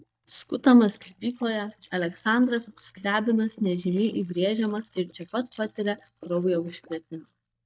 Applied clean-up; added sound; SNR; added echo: neural mask model DeepFilterNet 3.